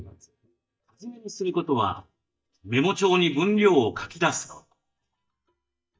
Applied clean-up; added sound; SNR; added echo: neural mask model DeepFilterNet 3.